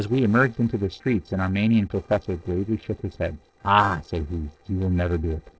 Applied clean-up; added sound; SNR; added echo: neural separator model SepFormer DNS4.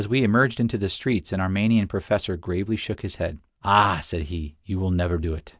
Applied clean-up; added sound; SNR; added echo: none; none; none; none.